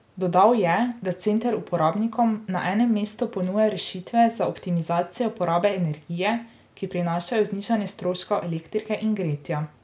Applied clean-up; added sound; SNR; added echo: none; none; none; none.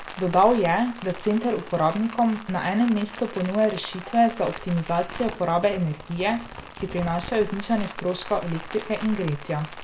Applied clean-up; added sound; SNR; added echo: none; Rain; 13 dB; none.